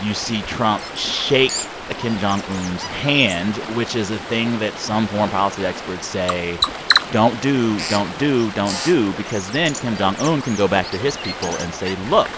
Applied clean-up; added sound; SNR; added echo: none; Bird vocalization, bird call, bird song + Stream; 7 dB; none.